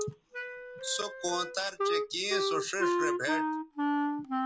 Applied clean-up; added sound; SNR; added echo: none; Wind instrument, woodwind instrument; -4 dB; none.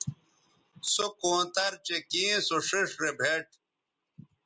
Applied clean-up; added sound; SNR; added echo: none; none; none; none.